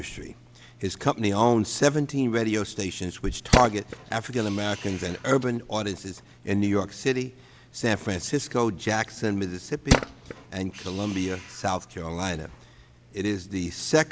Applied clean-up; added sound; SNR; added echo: none; Tools; 2 dB; none.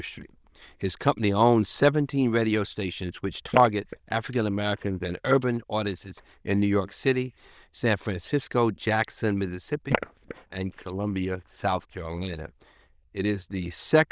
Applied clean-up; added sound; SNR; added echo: neural diffusion model UNIVERSE++.